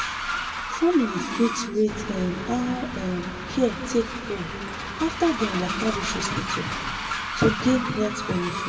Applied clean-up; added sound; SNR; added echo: none; Train; 5 dB; reverberation time 1.4 s.